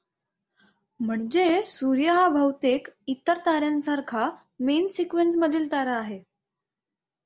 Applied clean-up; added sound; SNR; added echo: none; none; none; none.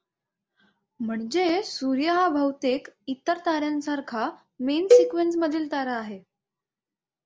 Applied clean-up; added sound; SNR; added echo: none; Cowbell; -4 dB; none.